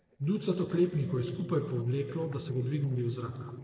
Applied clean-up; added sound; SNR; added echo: neural separator model SepFormer DNS4.